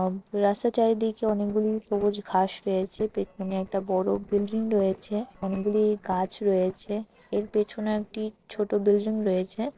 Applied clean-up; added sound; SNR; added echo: neural separator model SepFormer DNS4.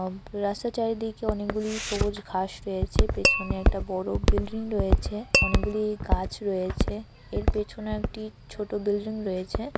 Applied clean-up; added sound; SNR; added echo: none; Walk, footsteps + Tap / Glass; -3 dB; none.